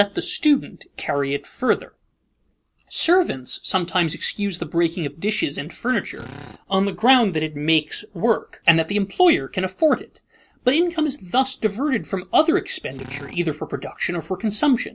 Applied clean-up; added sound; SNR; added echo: none; Drill; 16 dB; none.